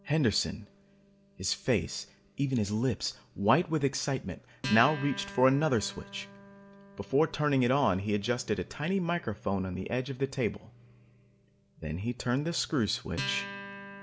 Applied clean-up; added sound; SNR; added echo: none; Acoustic guitar; 16 dB; none.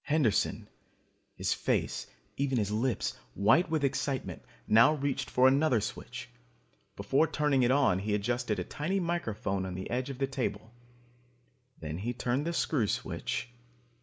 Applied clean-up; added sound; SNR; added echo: none; none; none; none.